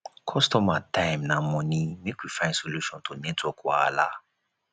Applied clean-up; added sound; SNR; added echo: none; none; none; none.